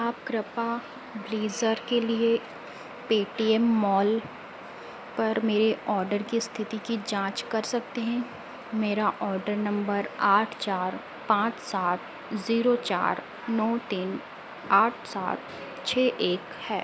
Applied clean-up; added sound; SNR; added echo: none; none; none; none.